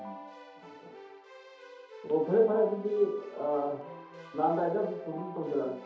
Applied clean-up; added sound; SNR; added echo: none; Keyboard (musical); 15 dB; reverberation time 0.8 s.